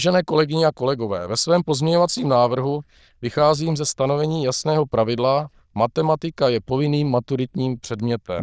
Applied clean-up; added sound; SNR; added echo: neural diffusion model UNIVERSE++.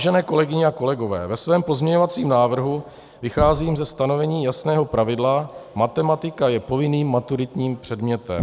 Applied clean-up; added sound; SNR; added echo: none; Knock; 17 dB; none.